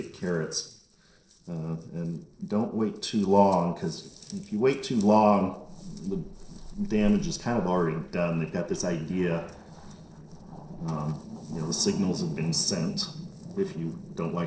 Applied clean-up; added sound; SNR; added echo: neural separator model SepFormer DNS4.